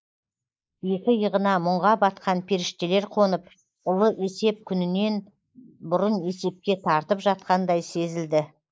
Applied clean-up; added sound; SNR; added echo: neural mask model Resemble Enhance denoiser.